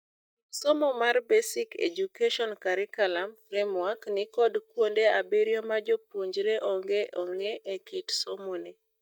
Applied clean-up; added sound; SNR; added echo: neural mask model DeepFilterNet 3.